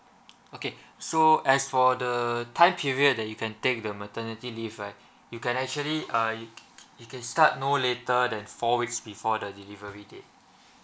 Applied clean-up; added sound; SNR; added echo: none; none; none; none.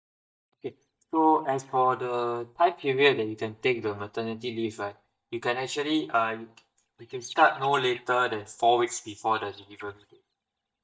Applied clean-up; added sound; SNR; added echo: neural mask model DeepFilterNet 3.